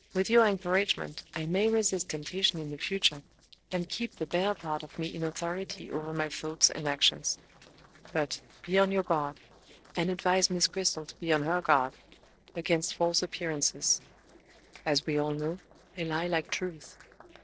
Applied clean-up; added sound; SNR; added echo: neural separator model SepFormer DNS4.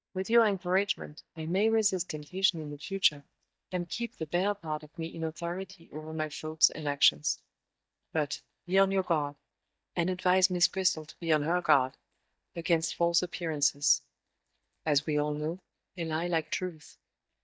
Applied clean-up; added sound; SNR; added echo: neural mask model DeepFilterNet 3.